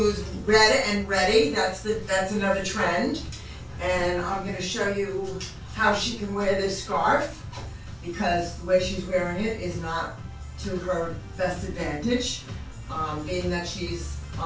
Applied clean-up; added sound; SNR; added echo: none; none; none; reverberation time 0.2 s.